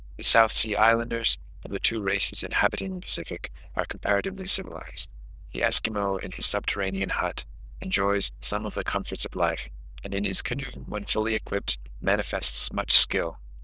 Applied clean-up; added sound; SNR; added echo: neural diffusion model UNIVERSE++.